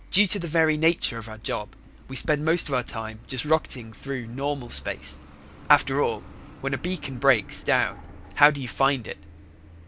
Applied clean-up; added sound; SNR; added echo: none; Truck; 19 dB; none.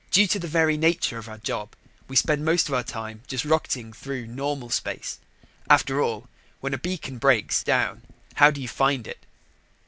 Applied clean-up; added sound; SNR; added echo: none; none; none; none.